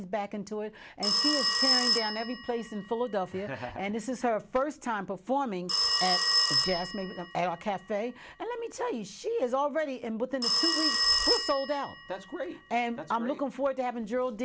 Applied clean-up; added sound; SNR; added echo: none; Telephone; 0 dB; none.